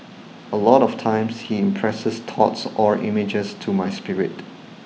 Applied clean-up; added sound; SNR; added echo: none; none; none; none.